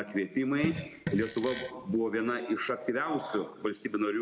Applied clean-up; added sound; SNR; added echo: none; Fart; 8 dB; none.